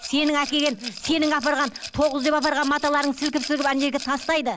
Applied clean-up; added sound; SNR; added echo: none; Rattle / Glass; 13 dB; none.